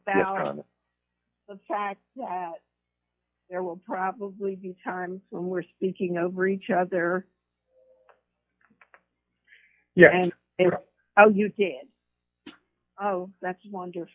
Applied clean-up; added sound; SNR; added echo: classical method log-MMSE.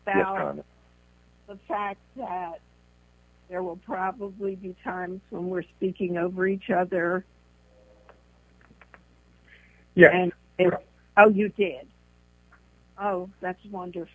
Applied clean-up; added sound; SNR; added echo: none; none; none; none.